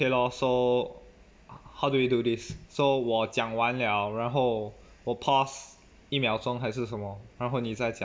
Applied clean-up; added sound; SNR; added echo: none; none; none; none.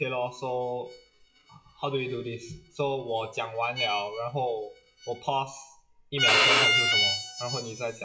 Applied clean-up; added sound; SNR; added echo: classical method WPE with log-MMSE.